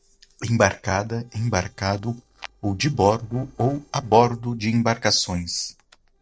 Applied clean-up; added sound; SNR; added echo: neural separator model SepFormer DNS4.